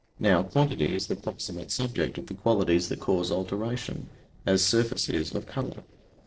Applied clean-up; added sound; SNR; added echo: neural separator model SepFormer DNS4.